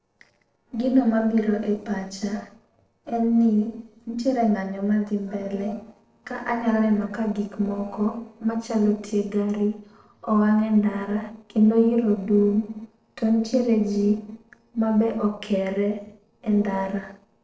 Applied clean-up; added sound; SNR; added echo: neural separator model SepFormer DNS4.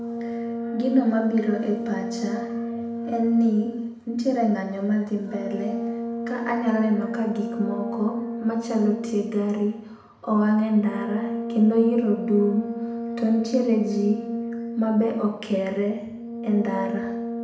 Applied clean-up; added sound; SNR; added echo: none; Brass instrument; 6 dB; reverberation time 0.8 s.